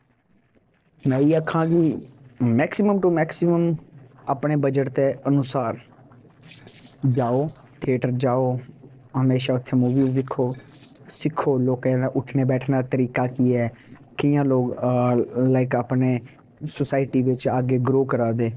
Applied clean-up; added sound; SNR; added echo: neural separator model SepFormer DNS4.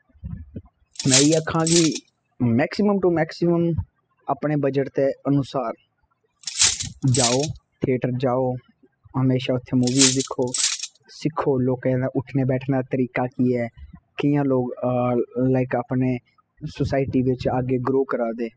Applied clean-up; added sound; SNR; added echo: classical method spectral subtraction.